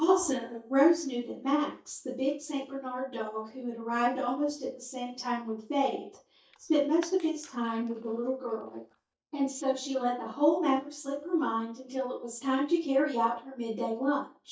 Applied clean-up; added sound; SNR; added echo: neural mask model DeepFilterNet 3.